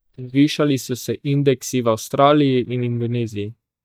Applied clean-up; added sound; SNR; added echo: neural mask model DeepFilterNet 3.